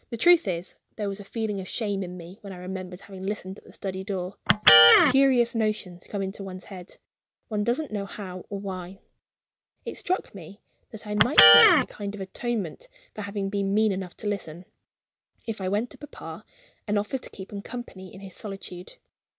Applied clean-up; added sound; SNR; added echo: none; Electric guitar; -5 dB; none.